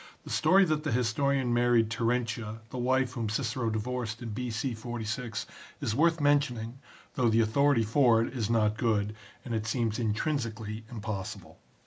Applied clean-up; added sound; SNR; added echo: none; none; none; none.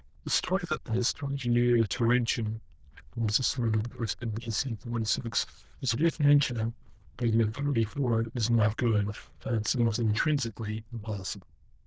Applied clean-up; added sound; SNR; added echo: neural diffusion model UNIVERSE++.